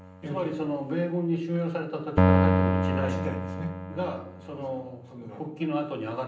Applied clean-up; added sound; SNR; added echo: none; Keyboard (musical); -3 dB; reverberation time 0.6 s.